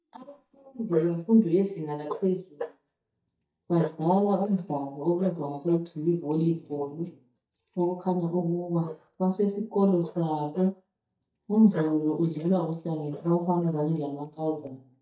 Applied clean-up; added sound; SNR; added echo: neural mask model DeepFilterNet 3.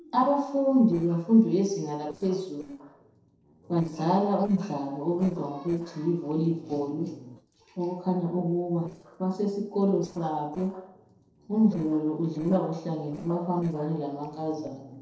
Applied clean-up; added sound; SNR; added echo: neural separator model SepFormer DNS4.